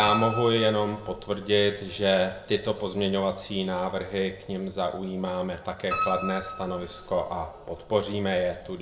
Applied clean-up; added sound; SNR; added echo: none; Piano; 11 dB; reverberation time 0.5 s.